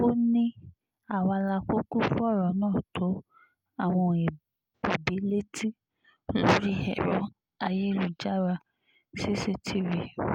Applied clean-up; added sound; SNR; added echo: none; none; none; none.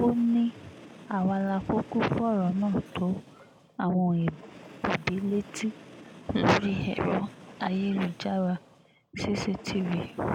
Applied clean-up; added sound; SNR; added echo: none; Train; 20 dB; none.